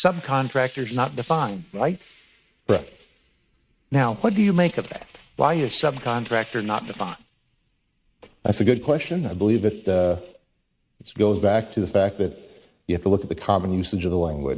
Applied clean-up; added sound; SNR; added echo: neural mask model RNNoise.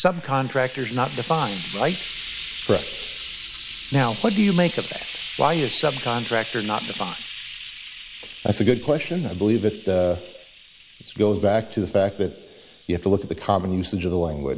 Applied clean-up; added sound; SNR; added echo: none; Frying (food); 11 dB; none.